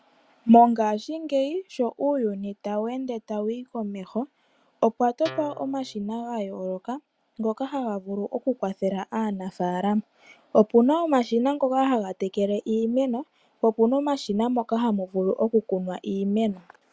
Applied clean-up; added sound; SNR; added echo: none; Guitar; 17 dB; none.